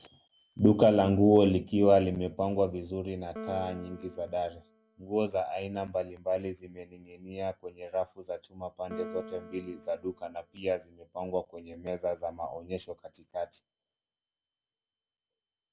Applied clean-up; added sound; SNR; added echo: none; Piano; 18 dB; none.